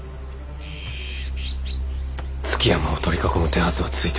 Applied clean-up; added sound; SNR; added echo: none; none; none; none.